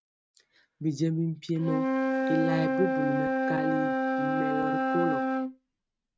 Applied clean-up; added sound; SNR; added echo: neural mask model RNNoise.